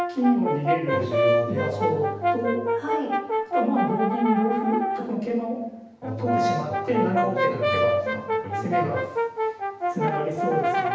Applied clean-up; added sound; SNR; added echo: none; Brass instrument; -1 dB; reverberation time 0.9 s.